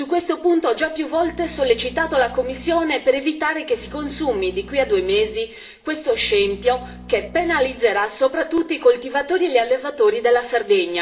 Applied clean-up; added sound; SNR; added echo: none; Bowed string instrument; 19 dB; reverberation time 1.1 s.